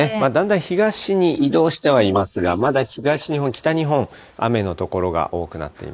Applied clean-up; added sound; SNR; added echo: neural mask model Resemble Enhance denoiser.